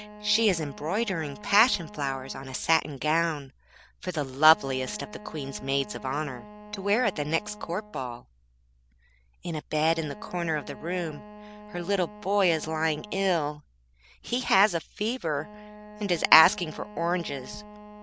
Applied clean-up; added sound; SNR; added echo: none; Wind instrument, woodwind instrument; 17 dB; none.